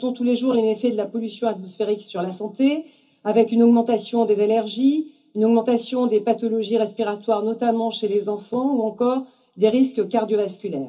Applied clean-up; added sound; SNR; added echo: none; none; none; reverberation time 0.3 s.